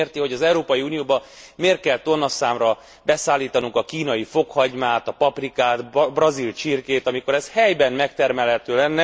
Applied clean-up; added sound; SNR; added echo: none; none; none; none.